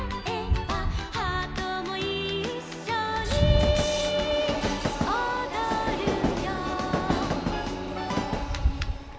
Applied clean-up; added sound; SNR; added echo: none; Train; -1 dB; none.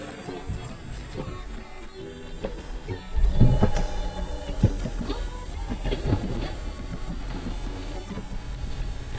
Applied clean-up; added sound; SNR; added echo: neural mask model DeepFilterNet 3.